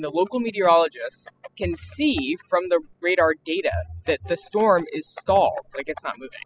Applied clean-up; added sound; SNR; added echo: classical method spectral subtraction.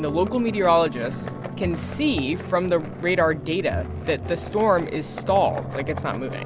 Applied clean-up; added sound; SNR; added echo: none; Skateboard; 17 dB; none.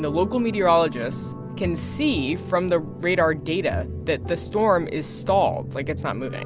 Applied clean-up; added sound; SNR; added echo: none; none; none; none.